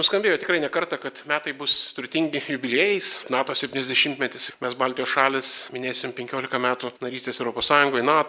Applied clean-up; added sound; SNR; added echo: none; none; none; none.